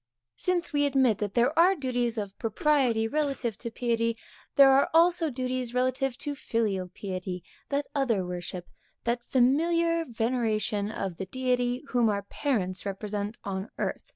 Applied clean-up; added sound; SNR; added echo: none; Cough; 19 dB; none.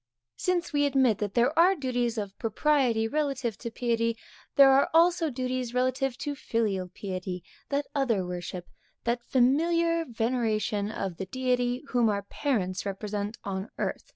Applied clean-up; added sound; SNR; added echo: none; none; none; none.